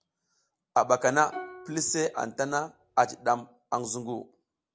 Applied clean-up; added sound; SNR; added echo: none; Plucked string instrument; 17 dB; none.